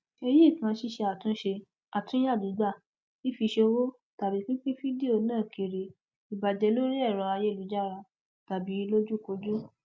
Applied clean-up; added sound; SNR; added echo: none; none; none; none.